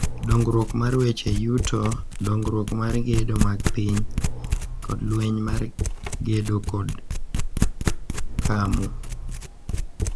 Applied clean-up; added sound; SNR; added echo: none; Domestic sounds, home sounds; 0 dB; none.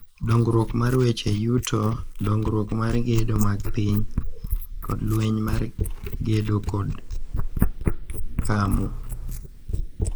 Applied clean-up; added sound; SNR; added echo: neural mask model Resemble Enhance denoiser.